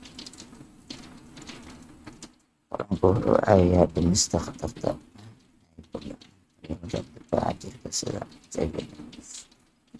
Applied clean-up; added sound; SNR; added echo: neural mask model RNNoise.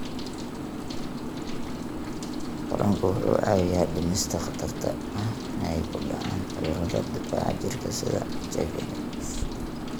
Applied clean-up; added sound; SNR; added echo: none; Rain; 3 dB; none.